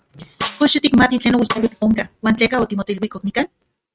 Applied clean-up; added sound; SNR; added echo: neural mask model RNNoise.